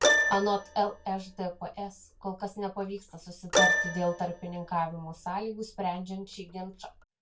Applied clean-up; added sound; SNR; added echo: none; Keyboard (musical); -1 dB; reverberation time 0.2 s.